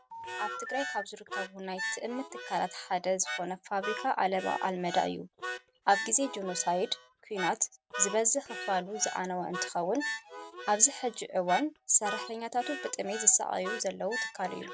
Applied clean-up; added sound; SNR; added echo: none; Harmonica + Telephone; 9 dB; none.